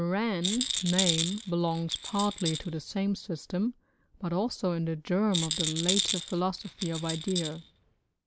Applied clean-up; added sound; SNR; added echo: none; Rattle; 3 dB; none.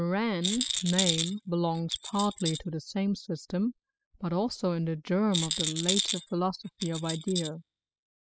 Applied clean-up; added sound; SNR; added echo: classical method spectral subtraction.